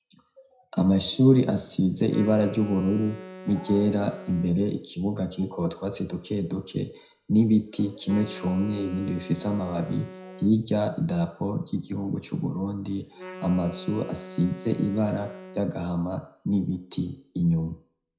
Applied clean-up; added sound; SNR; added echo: none; Wind instrument, woodwind instrument; 17 dB; reverberation time 0.5 s.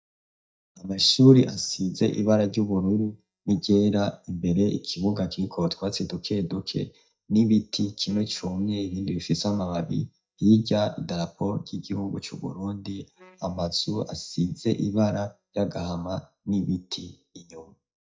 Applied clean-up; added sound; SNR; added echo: neural mask model DeepFilterNet 3.